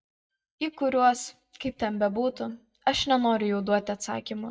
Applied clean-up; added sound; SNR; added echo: neural mask model DeepFilterNet 3.